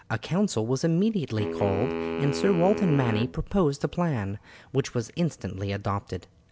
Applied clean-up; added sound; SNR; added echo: none; Wind instrument, woodwind instrument; 7 dB; none.